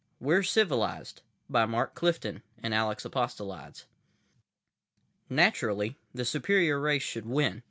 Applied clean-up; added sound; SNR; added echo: none; none; none; none.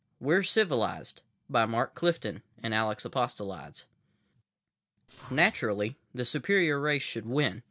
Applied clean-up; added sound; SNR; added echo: neural separator model SepFormer DNS4.